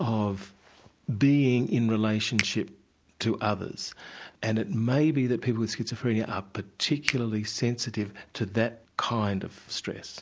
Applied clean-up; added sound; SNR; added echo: none; Finger snapping; 12 dB; none.